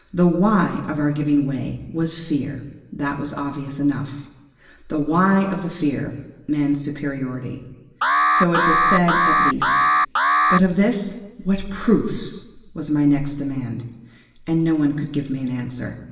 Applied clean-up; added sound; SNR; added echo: none; Alarm; -4 dB; reverberation time 1.1 s.